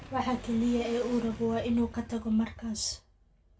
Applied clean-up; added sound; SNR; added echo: none; Motorcycle / Accelerating, revving, vroom; 14 dB; reverberation time 0.2 s.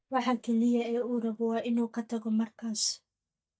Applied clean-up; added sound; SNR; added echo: neural mask model DeepFilterNet 3.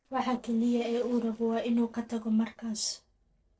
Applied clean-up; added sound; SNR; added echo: neural separator model SepFormer DNS4.